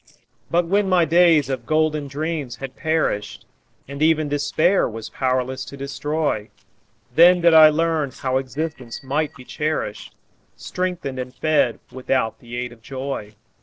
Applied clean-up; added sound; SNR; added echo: neural separator model SepFormer DNS4.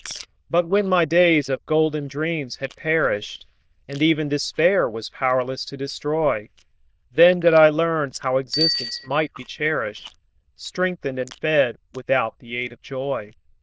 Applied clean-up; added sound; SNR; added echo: neural diffusion model UNIVERSE++.